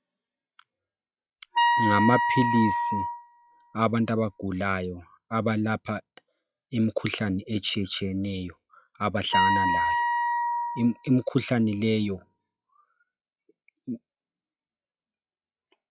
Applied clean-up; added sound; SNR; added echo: classical method log-MMSE.